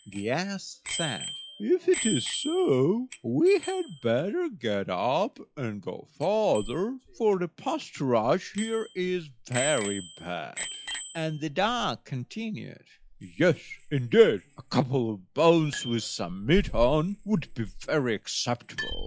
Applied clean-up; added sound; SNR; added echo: classical method log-MMSE.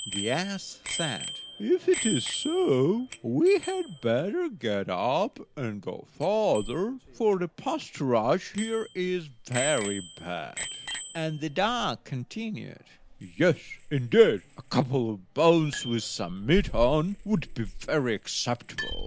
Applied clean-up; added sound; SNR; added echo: none; Bicycle bell; 11 dB; none.